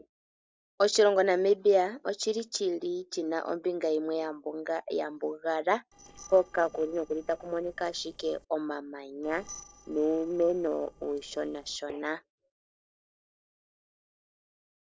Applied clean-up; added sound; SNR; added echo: neural separator model SepFormer DNS4.